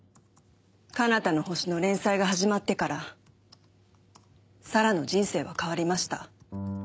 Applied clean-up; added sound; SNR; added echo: none; none; none; none.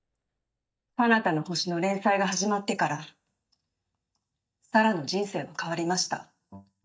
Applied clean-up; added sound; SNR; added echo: neural mask model DeepFilterNet 3.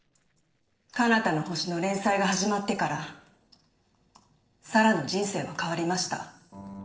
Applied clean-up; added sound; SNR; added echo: neural separator model SepFormer DNS4.